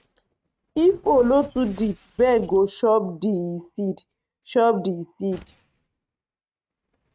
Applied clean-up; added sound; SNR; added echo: neural mask model RNNoise.